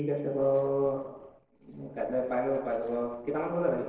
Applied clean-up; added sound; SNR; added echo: neural separator model SepFormer DNS4.